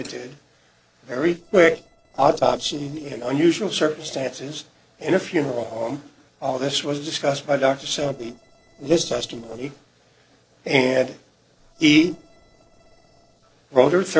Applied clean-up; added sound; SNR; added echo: neural separator model SepFormer DNS4.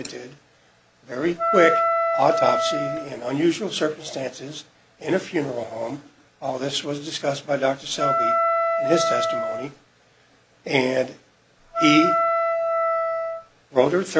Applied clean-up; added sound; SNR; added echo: none; Wind instrument, woodwind instrument; -3 dB; none.